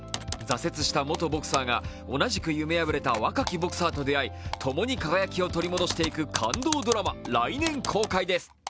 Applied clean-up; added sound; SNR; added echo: none; Typing; 12 dB; none.